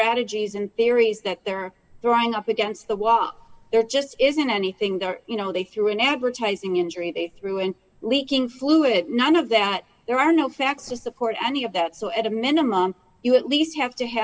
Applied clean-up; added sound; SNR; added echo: none; none; none; none.